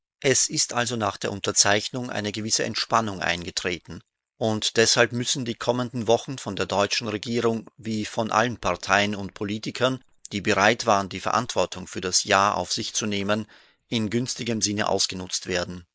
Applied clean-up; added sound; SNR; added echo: neural mask model Resemble Enhance denoiser.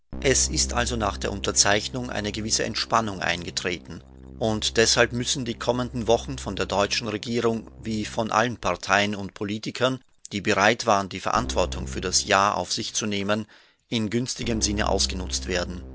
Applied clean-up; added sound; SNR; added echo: none; Keyboard (musical); 13 dB; none.